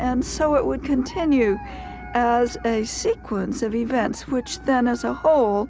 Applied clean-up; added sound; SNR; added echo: none; none; none; none.